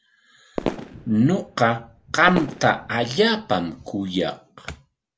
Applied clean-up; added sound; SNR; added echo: none; Fireworks; 10 dB; none.